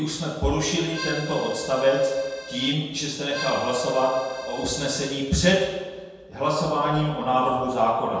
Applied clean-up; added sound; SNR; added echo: none; Accordion; 11 dB; reverberation time 1.0 s.